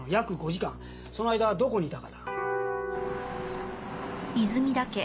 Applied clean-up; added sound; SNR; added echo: none; none; none; none.